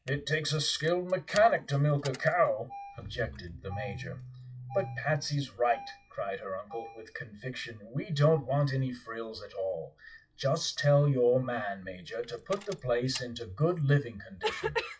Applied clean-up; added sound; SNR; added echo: classical method WPE with log-MMSE.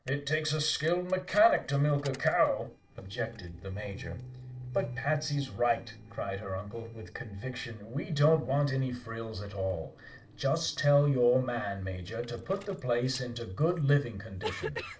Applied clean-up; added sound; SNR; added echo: neural separator model SepFormer DNS4.